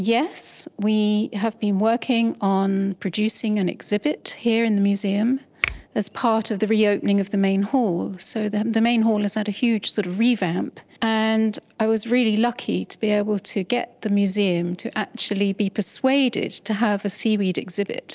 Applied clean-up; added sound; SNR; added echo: neural separator model SepFormer DNS4.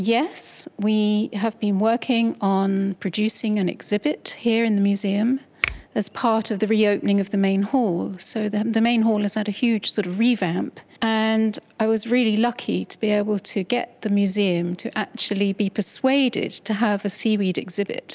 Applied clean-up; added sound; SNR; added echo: none; Finger snapping; 12 dB; none.